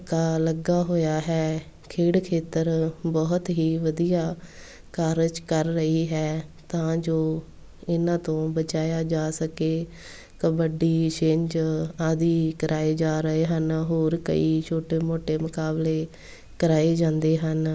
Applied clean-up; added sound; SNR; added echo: none; none; none; none.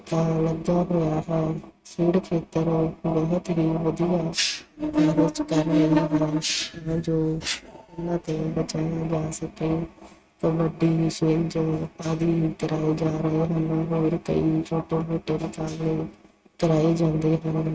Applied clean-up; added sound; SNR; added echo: neural mask model RNNoise.